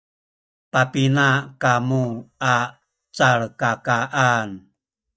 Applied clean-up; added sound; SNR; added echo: neural mask model DeepFilterNet 3.